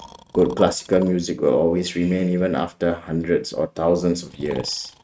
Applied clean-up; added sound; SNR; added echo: neural mask model RNNoise.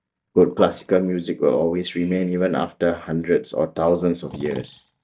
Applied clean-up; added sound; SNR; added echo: neural mask model DeepFilterNet 3.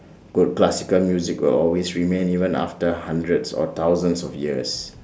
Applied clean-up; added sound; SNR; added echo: none; none; none; none.